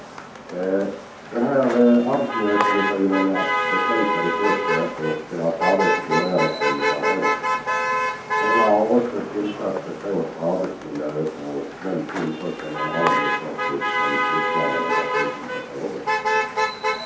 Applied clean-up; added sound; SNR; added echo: none; Motor vehicle (road); 0 dB; reverberation time 0.6 s.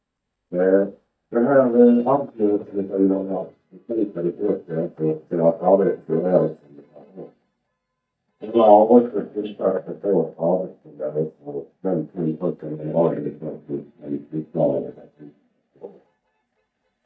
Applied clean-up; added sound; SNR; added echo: neural mask model DeepFilterNet 3.